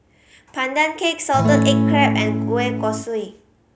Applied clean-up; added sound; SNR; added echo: none; Acoustic guitar / Strum; -3 dB; none.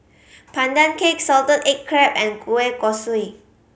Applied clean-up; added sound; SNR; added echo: none; none; none; none.